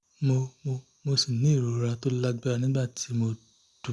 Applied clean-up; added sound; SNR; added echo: none; none; none; none.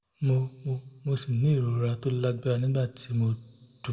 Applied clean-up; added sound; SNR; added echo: none; none; none; reverberation time 0.9 s.